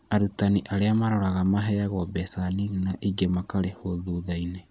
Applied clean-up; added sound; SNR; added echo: none; none; none; none.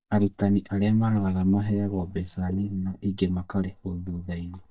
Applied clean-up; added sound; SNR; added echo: neural mask model DeepFilterNet 3.